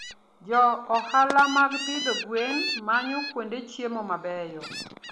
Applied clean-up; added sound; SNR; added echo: none; Gull, seagull; 10 dB; none.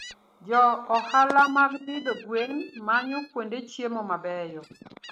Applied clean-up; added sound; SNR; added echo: neural mask model RNNoise.